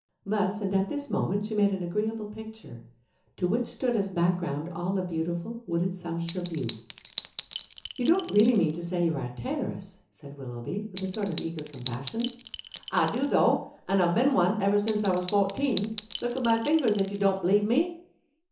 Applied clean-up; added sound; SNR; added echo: none; Chink, clink; 5 dB; reverberation time 0.8 s.